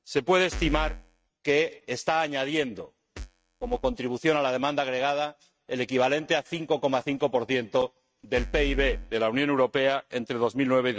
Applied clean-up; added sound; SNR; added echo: neural mask model RNNoise.